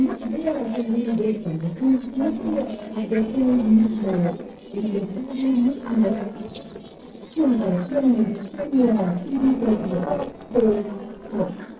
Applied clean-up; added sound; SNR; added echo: neural separator model SepFormer DNS4.